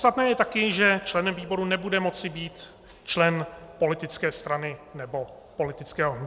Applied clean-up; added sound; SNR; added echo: none; none; none; none.